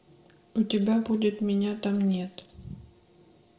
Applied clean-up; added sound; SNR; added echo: none; none; none; reverberation time 0.5 s.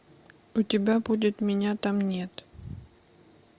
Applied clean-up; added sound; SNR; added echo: none; none; none; none.